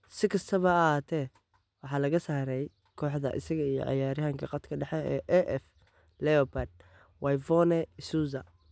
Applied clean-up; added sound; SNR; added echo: none; none; none; none.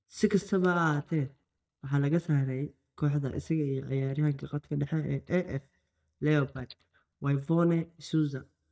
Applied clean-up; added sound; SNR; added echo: neural mask model DeepFilterNet 3.